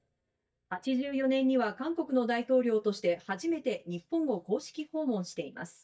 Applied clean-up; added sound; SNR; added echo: neural mask model DeepFilterNet 3.